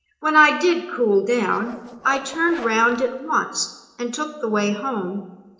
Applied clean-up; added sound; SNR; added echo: neural separator model SepFormer DNS4.